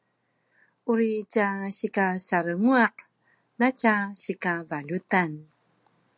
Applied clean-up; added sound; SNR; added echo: none; none; none; none.